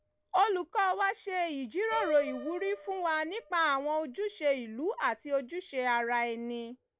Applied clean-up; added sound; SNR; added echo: none; Piano; 16 dB; none.